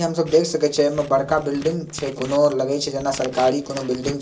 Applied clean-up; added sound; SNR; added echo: none; Scissors; 18 dB; reverberation time 0.2 s.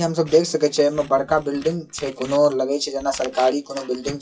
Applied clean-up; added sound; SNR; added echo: classical method WPE with log-MMSE.